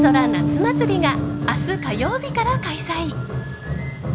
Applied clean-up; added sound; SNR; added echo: none; Bass guitar; 2 dB; none.